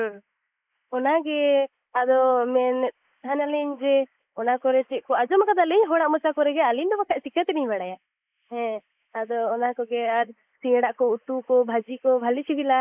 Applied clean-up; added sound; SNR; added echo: neural mask model Resemble Enhance denoiser.